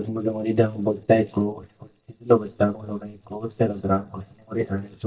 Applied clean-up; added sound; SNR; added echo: neural mask model DeepFilterNet 3.